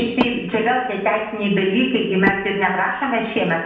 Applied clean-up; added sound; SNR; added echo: none; Wood; 13 dB; reverberation time 0.8 s.